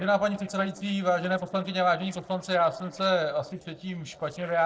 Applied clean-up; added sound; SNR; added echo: neural separator model SepFormer DNS4.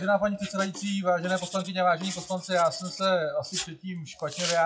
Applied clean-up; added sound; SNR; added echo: classical method WPE with log-MMSE.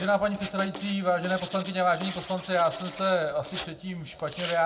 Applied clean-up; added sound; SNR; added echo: none; Writing; 11 dB; reverberation time 0.3 s.